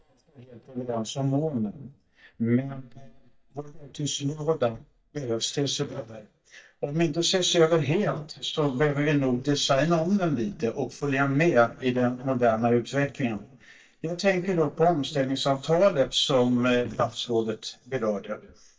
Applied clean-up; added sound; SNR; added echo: neural mask model DeepFilterNet 3.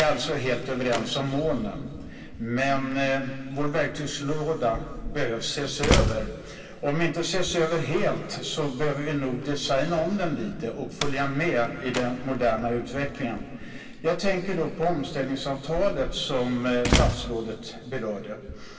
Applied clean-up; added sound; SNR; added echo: none; Slam; 7 dB; reverberation time 2.4 s.